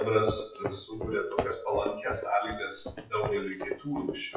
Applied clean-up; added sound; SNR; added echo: classical method WPE with log-MMSE.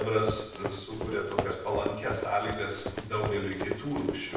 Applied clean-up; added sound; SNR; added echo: none; Run; 4 dB; reverberation time 0.9 s.